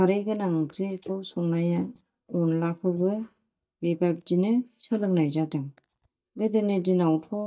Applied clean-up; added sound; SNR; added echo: neural mask model DeepFilterNet 3.